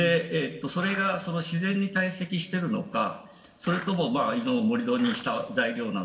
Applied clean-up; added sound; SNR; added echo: none; Skateboard; 14 dB; reverberation time 1.9 s.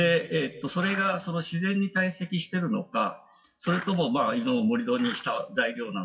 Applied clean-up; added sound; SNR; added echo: classical method WPE with log-MMSE.